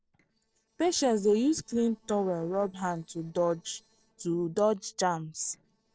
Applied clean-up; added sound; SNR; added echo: neural separator model SepFormer DNS4.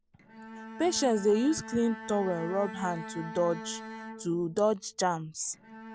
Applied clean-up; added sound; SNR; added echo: none; Bowed string instrument; 13 dB; none.